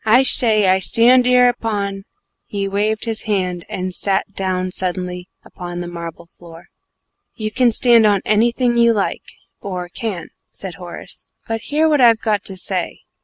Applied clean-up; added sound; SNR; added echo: none; none; none; none.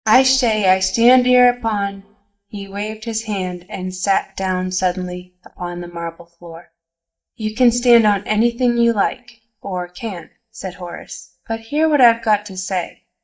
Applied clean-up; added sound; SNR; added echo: neural mask model DeepFilterNet 3.